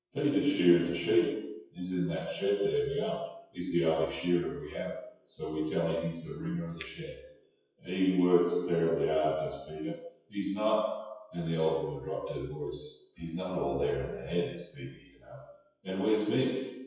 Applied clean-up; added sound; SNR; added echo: classical method WPE with log-MMSE.